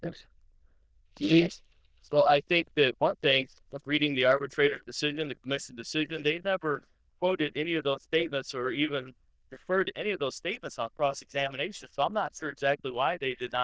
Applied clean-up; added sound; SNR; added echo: neural diffusion model UNIVERSE++.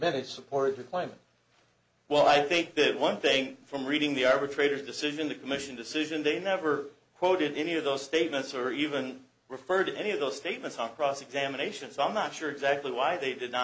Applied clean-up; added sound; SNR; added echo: none; none; none; none.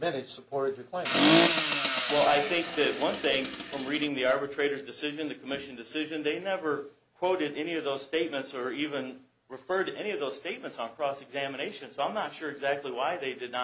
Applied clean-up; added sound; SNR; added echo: none; Accelerating, revving, vroom; -4 dB; none.